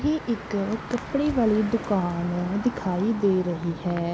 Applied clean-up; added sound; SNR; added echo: none; Motor vehicle (road); 14 dB; none.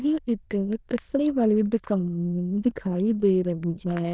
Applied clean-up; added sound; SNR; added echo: neural diffusion model UNIVERSE++.